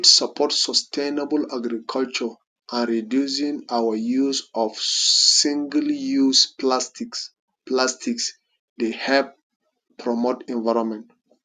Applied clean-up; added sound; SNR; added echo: none; none; none; none.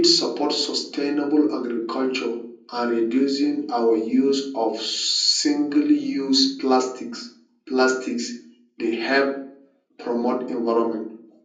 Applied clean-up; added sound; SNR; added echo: none; none; none; reverberation time 0.6 s.